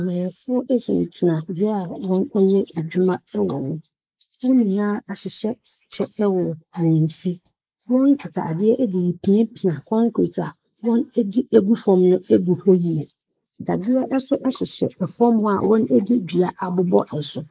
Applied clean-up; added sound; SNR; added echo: neural mask model Resemble Enhance denoiser.